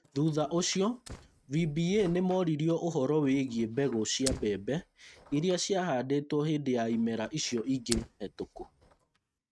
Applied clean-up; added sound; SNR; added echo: neural mask model RNNoise.